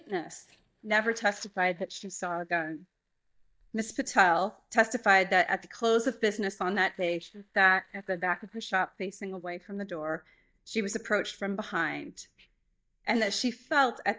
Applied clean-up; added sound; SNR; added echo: neural mask model DeepFilterNet 3.